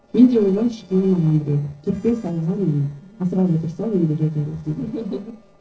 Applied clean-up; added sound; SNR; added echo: neural separator model SepFormer DNS4.